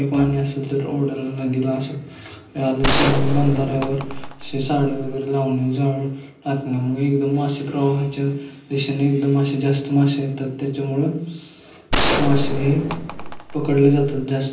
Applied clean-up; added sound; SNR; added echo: none; Gunshot, gunfire; 0 dB; reverberation time 0.6 s.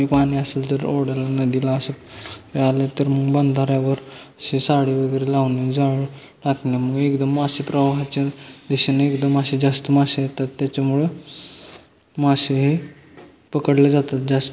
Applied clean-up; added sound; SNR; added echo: none; none; none; none.